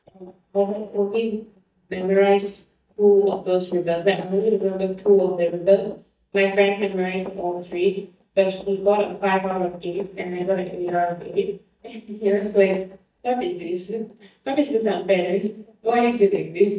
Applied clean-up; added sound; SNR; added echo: neural mask model DeepFilterNet 3.